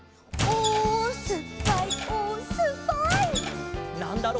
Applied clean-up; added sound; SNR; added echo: none; Squeak / Wood; 5 dB; none.